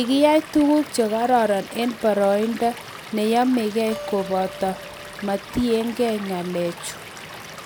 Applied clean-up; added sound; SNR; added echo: none; Acoustic guitar + Stream / Liquid; 15 dB; none.